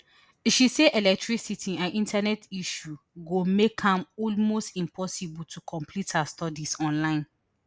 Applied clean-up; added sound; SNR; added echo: none; none; none; none.